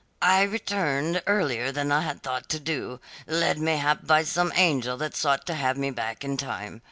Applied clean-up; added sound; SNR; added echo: none; none; none; none.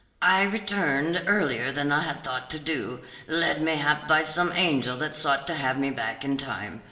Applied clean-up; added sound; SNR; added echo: none; none; none; reverberation time 1.1 s.